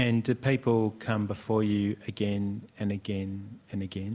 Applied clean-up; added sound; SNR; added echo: none; none; none; none.